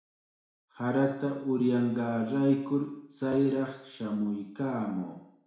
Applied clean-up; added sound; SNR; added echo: none; none; none; reverberation time 0.6 s.